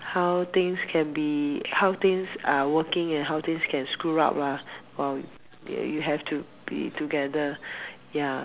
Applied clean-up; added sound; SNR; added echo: none; none; none; none.